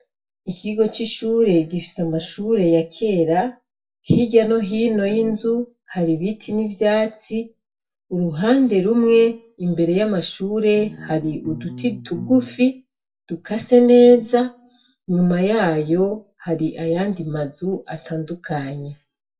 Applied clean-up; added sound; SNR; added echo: none; Bass guitar; 15 dB; reverberation time 0.2 s.